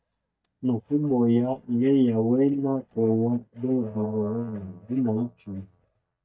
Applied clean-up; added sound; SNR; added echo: neural mask model DeepFilterNet 3.